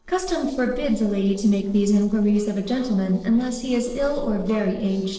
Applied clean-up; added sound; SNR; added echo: neural separator model SepFormer DNS4.